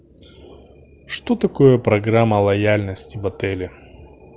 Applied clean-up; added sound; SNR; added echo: none; none; none; none.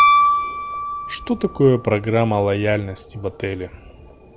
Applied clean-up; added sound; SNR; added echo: none; Piano; 1 dB; none.